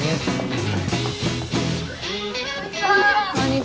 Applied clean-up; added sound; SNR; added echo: none; none; none; none.